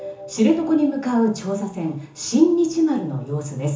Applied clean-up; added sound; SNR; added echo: none; none; none; reverberation time 0.7 s.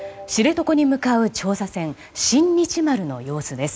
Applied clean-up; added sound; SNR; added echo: none; none; none; none.